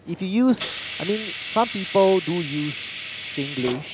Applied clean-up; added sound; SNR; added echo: none; Hiss; 10 dB; none.